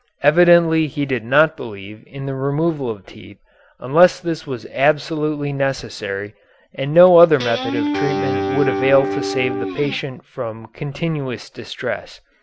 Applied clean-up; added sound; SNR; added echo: none; Guitar; 3 dB; none.